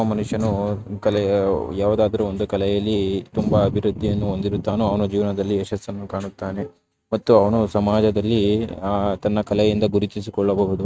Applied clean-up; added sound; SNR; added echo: neural mask model RNNoise.